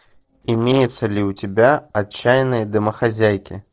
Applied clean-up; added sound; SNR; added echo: neural separator model SepFormer DNS4.